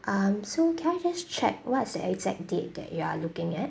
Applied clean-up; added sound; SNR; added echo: none; none; none; none.